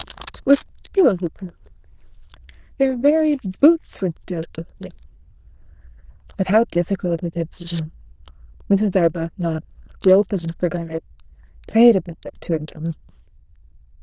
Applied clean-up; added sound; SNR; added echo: neural diffusion model UNIVERSE++.